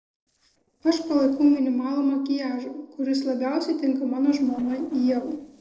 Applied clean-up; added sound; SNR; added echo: neural separator model SepFormer DNS4.